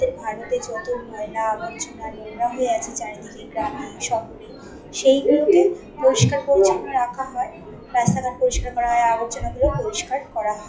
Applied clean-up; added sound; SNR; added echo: classical method WPE with log-MMSE.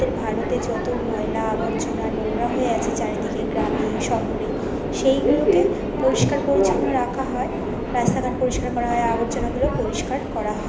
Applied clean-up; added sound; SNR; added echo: none; Subway, metro, underground; -1 dB; reverberation time 0.8 s.